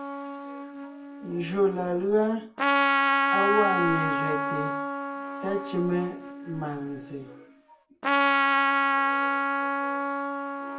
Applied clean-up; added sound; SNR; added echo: none; Trumpet; -4 dB; reverberation time 0.2 s.